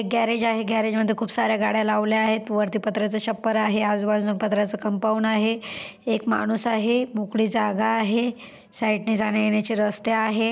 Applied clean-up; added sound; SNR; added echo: none; none; none; none.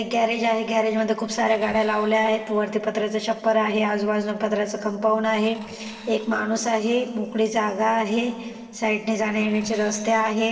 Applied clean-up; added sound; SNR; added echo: neural separator model SepFormer DNS4.